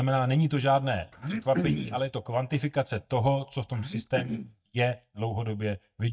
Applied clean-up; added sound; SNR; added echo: neural mask model DeepFilterNet 3.